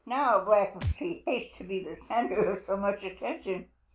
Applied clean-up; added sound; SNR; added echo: none; Thump, thud; 13 dB; none.